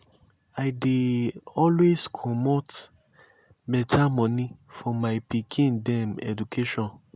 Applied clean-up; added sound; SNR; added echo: none; none; none; none.